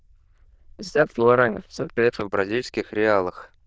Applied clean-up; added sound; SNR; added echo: neural diffusion model UNIVERSE++.